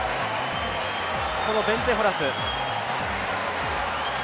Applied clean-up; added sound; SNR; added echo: none; Trumpet + Bass guitar; 12 dB; none.